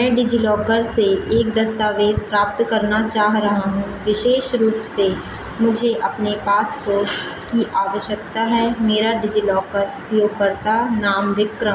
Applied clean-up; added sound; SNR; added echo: none; none; none; none.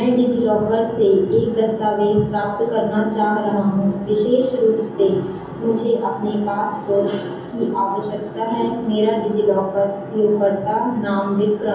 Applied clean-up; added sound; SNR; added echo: none; none; none; reverberation time 0.7 s.